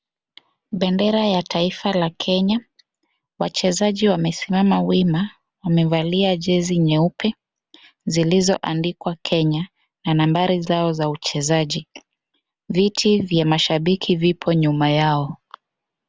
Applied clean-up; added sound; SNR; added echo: none; none; none; none.